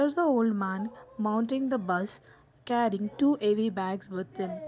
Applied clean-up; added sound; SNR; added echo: none; none; none; none.